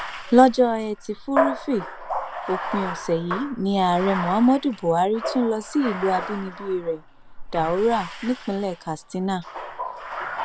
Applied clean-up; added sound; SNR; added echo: none; Bathtub (filling or washing); 8 dB; none.